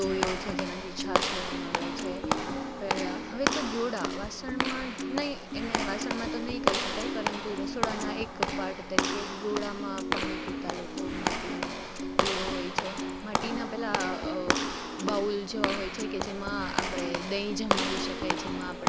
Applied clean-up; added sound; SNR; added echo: none; Walk, footsteps / Slam + Piano; -4 dB; none.